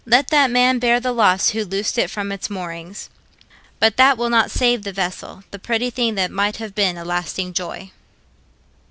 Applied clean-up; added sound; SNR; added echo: none; none; none; none.